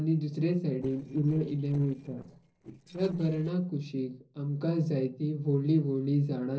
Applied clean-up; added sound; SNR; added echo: neural separator model SepFormer DNS4.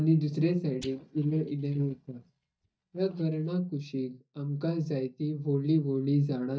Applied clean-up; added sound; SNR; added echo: neural mask model DeepFilterNet 3.